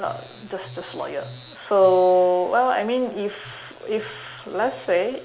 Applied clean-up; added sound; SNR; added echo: none; none; none; none.